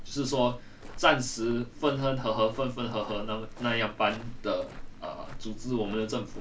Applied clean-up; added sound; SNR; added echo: none; Walk, footsteps; 10 dB; none.